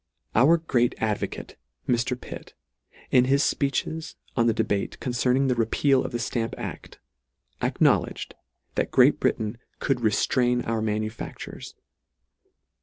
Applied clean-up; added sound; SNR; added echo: none; none; none; none.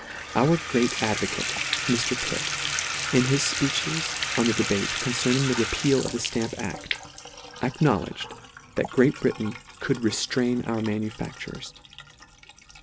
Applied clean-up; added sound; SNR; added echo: none; Bathtub (filling or washing) / Water tap, faucet; 5 dB; none.